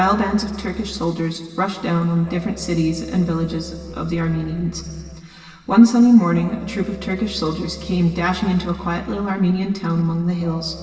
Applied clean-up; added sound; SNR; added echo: none; Musical instrument; 18 dB; reverberation time 2.0 s.